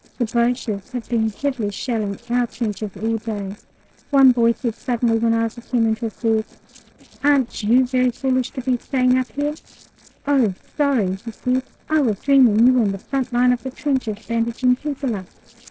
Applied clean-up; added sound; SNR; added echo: neural separator model SepFormer DNS4.